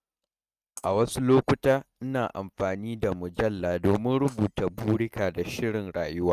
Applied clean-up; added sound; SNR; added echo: neural mask model RNNoise.